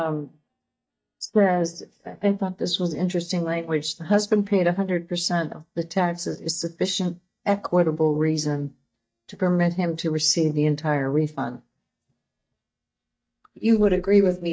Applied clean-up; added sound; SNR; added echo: neural mask model DeepFilterNet 3.